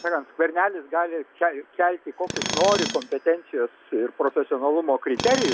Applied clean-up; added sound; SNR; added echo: none; Tools; 10 dB; none.